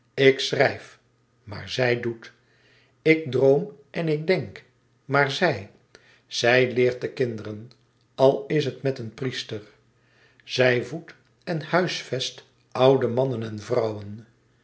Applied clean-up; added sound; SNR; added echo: none; none; none; none.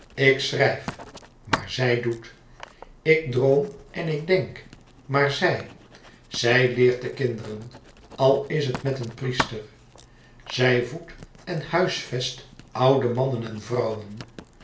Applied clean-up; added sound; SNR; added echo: none; Writing; 15 dB; reverberation time 0.3 s.